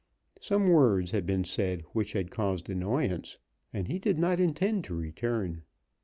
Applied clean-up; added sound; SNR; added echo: none; none; none; none.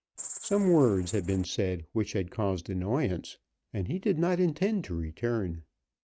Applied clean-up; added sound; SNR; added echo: neural mask model RNNoise.